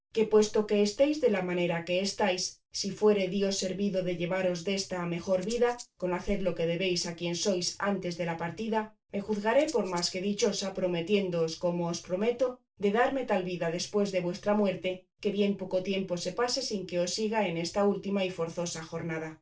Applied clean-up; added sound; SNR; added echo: neural separator model SepFormer DNS4.